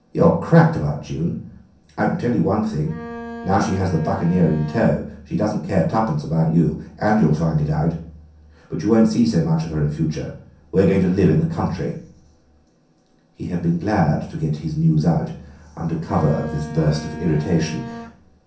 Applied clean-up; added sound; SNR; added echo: none; Bowed string instrument; 13 dB; reverberation time 0.6 s.